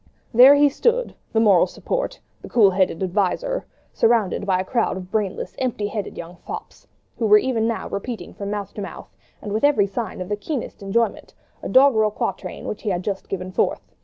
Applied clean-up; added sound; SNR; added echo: none; none; none; none.